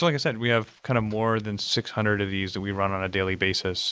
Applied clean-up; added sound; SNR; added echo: none; none; none; none.